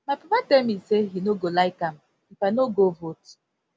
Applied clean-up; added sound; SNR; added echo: none; none; none; none.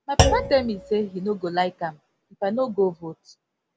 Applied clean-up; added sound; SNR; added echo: none; Thump, thud; 1 dB; none.